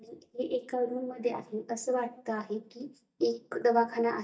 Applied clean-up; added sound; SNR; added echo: neural mask model DeepFilterNet 3.